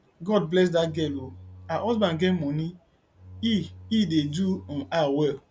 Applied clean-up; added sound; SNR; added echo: none; Bowed string instrument; 19 dB; none.